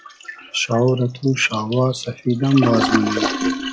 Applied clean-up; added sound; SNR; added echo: classical method log-MMSE.